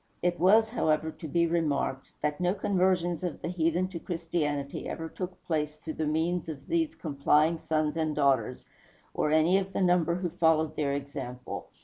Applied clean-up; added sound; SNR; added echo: none; none; none; none.